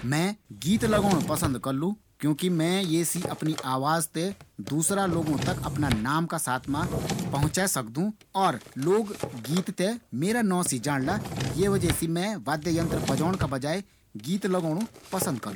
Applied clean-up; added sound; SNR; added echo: none; Drawer open or close; 8 dB; none.